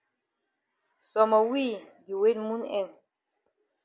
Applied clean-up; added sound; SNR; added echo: none; none; none; none.